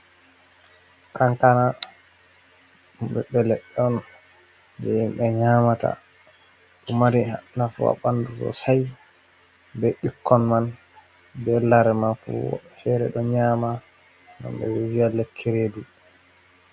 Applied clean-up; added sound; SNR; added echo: none; none; none; none.